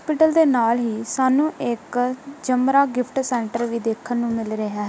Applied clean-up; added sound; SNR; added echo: none; none; none; none.